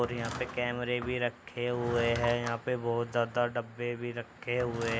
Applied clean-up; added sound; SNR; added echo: none; Drawer open or close / Wood; 11 dB; none.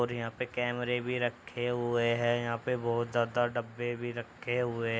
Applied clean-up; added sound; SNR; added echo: none; none; none; none.